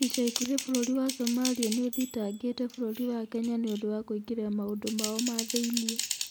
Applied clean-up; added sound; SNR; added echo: none; Typing; 7 dB; none.